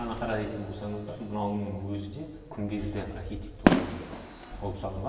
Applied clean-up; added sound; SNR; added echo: none; Fireworks; -1 dB; reverberation time 1.2 s.